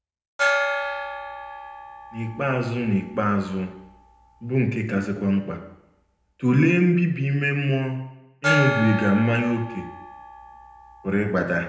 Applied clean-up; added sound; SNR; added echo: none; Gong; 7 dB; reverberation time 0.8 s.